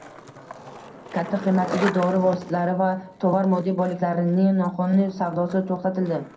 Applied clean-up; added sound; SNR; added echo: none; Skateboard; 15 dB; reverberation time 0.2 s.